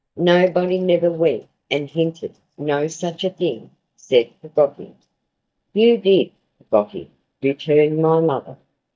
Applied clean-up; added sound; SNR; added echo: neural mask model DeepFilterNet 3.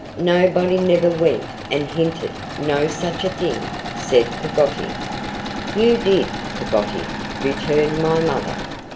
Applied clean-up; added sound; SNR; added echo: none; Engine / Mechanisms; 8 dB; reverberation time 0.4 s.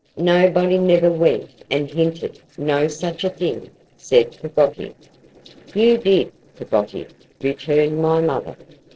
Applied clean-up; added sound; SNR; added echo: neural separator model SepFormer DNS4.